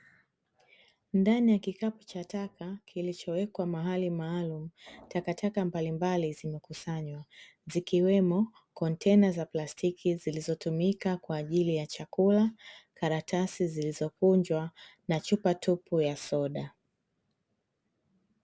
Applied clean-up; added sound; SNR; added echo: none; none; none; none.